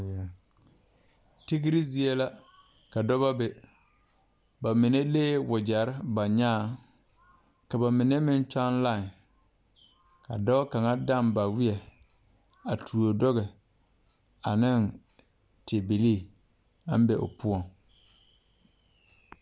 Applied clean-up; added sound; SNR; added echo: none; none; none; none.